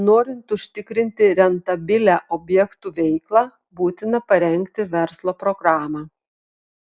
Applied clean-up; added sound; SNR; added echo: none; none; none; none.